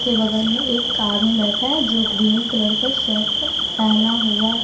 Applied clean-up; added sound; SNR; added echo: none; Cricket; 1 dB; reverberation time 0.5 s.